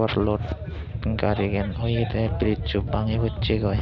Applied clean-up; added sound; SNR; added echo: none; none; none; none.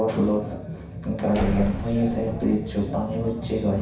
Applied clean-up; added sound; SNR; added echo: none; Slam; 8 dB; reverberation time 0.6 s.